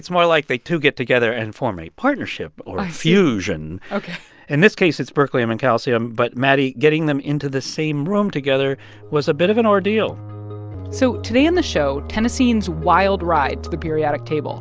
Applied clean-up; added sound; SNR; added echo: none; none; none; none.